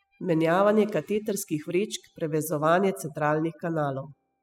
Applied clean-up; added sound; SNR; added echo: classical method spectral subtraction.